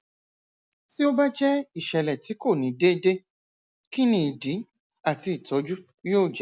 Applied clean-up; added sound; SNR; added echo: none; none; none; none.